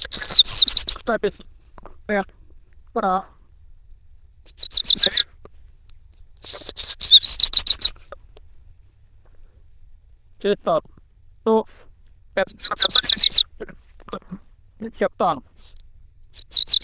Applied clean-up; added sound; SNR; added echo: neural diffusion model UNIVERSE++.